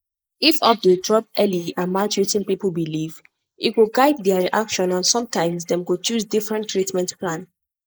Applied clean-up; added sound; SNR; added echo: neural mask model Resemble Enhance denoiser.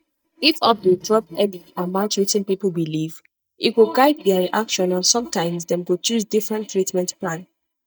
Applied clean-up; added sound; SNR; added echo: neural mask model DeepFilterNet 3.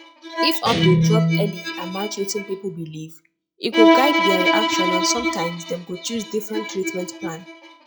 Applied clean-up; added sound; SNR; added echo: classical method log-MMSE.